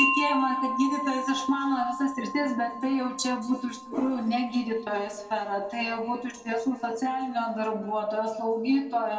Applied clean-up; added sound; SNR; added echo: none; Wind chime; 7 dB; reverberation time 1.7 s.